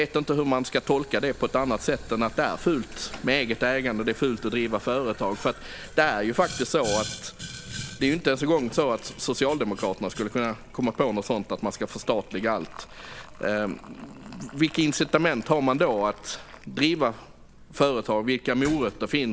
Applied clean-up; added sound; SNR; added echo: none; Boiling; 16 dB; none.